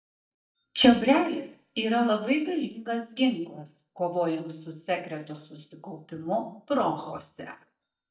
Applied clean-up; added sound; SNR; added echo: neural mask model DeepFilterNet 3.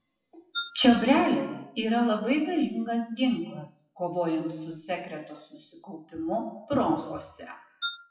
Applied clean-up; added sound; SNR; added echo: classical method WPE with log-MMSE.